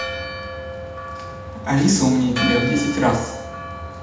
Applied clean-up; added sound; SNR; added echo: none; Church bell; 8 dB; reverberation time 0.8 s.